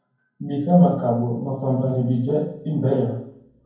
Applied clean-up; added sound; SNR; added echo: none; none; none; reverberation time 0.9 s.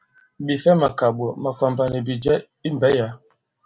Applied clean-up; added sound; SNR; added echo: none; none; none; none.